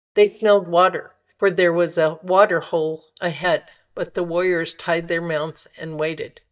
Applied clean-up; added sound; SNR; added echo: neural mask model DeepFilterNet 3.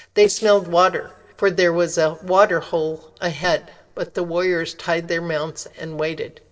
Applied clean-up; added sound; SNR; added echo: neural separator model SepFormer DNS4.